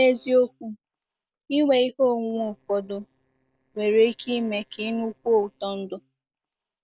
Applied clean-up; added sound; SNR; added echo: neural separator model SepFormer DNS4.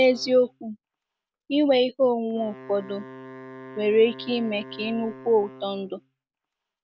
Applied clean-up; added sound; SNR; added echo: none; Wind instrument, woodwind instrument; 19 dB; none.